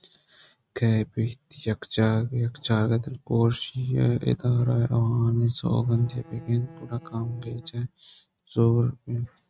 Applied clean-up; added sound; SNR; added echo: neural mask model RNNoise.